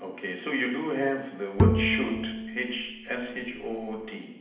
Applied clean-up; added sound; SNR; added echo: none; Bowed string instrument; -3 dB; reverberation time 0.8 s.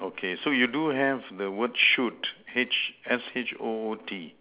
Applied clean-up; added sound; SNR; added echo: none; none; none; none.